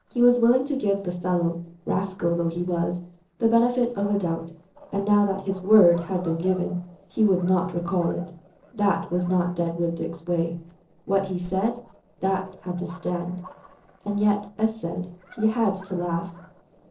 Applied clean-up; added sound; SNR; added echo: neural separator model SepFormer DNS4.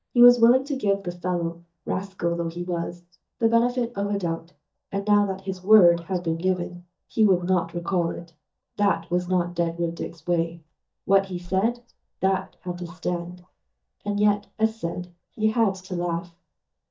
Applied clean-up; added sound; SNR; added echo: neural mask model DeepFilterNet 3.